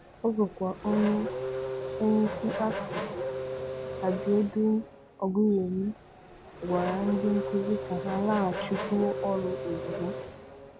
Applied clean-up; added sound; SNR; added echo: none; Race car, auto racing / Accelerating, revving, vroom; 6 dB; none.